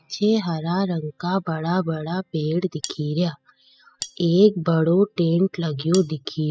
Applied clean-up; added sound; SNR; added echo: classical method spectral subtraction.